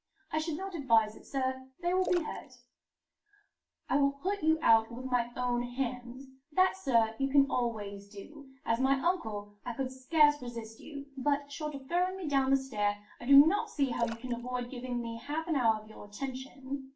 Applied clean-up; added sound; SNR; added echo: none; Splash, splatter; 16 dB; reverberation time 0.3 s.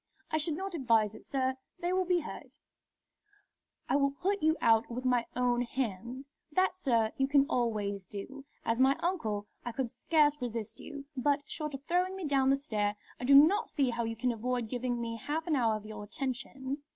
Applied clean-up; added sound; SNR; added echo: none; none; none; none.